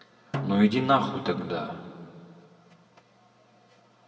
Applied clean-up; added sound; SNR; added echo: none; Snare drum; 11 dB; reverberation time 2.5 s.